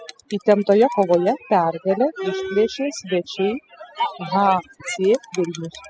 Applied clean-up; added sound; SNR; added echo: classical method spectral subtraction.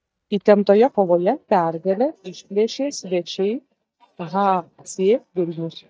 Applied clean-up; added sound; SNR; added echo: neural mask model DeepFilterNet 3.